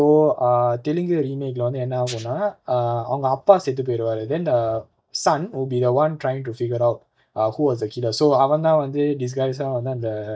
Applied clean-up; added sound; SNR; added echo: neural mask model DeepFilterNet 3.